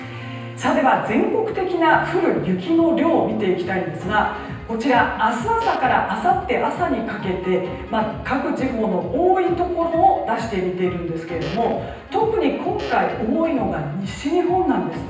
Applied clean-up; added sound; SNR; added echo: none; Fart; 18 dB; reverberation time 0.9 s.